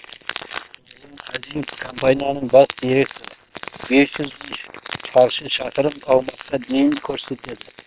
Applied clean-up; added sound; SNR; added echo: neural separator model SepFormer WHAM!.